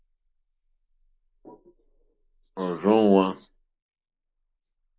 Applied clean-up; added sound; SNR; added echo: neural mask model Resemble Enhance denoiser.